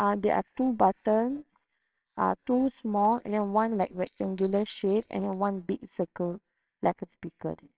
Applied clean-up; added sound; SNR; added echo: neural separator model SepFormer WHAMR!.